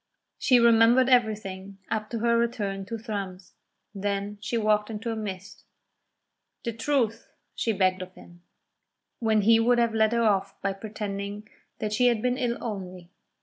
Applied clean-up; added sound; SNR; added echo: none; none; none; none.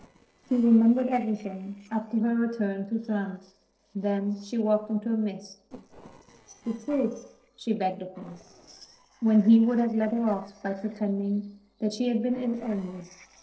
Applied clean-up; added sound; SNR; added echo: neural separator model SepFormer DNS4.